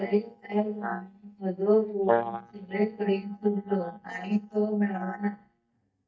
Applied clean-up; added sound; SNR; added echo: neural mask model DeepFilterNet 3.